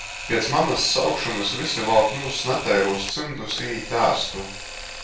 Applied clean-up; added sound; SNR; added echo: none; Camera; 10 dB; reverberation time 0.3 s.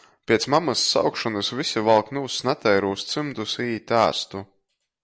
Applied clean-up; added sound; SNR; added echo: none; none; none; none.